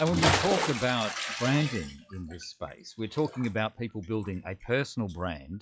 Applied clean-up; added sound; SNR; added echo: classical method log-MMSE.